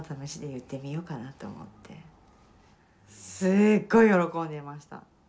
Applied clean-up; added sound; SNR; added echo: none; none; none; none.